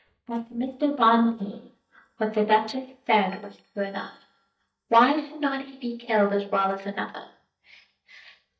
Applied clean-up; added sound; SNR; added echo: neural mask model DeepFilterNet 3.